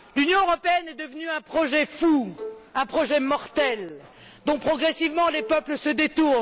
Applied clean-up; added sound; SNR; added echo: none; Bowed string instrument; 17 dB; none.